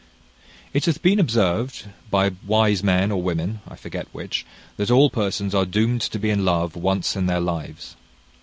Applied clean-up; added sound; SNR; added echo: none; none; none; none.